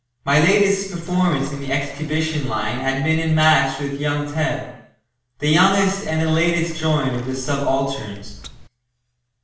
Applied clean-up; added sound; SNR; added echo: none; Water; 14 dB; reverberation time 0.7 s.